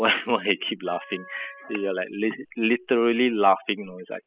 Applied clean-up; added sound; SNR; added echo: classical method spectral subtraction.